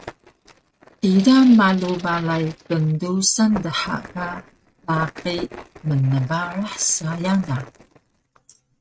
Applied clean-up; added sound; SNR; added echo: neural mask model RNNoise.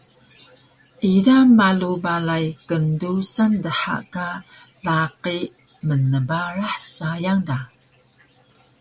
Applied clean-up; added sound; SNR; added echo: none; none; none; none.